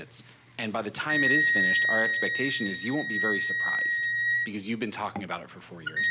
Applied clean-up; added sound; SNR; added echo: none; Wind instrument, woodwind instrument; -4 dB; none.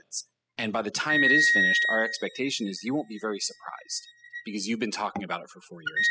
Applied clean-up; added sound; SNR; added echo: classical method spectral subtraction.